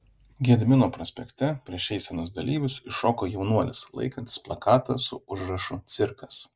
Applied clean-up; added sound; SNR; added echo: none; none; none; none.